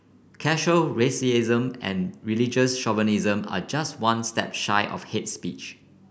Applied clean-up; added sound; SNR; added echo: none; none; none; none.